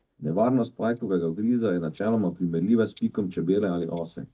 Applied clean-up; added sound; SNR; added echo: neural mask model DeepFilterNet 3.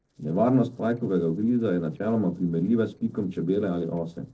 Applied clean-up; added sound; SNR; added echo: neural separator model SepFormer DNS4.